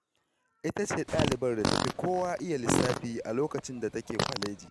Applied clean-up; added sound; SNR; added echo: none; Fart; 1 dB; none.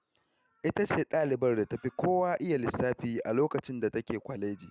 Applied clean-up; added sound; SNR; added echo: none; none; none; none.